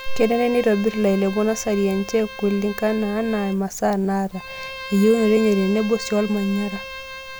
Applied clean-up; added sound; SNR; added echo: none; Bowed string instrument; 15 dB; none.